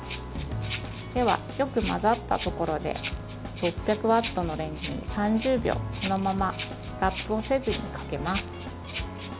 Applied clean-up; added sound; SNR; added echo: none; Rattle (instrument); 13 dB; none.